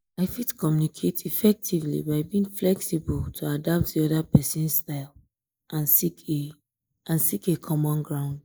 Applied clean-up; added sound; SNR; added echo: neural mask model Resemble Enhance denoiser.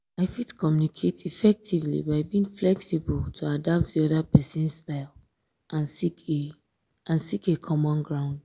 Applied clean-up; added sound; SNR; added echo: none; none; none; none.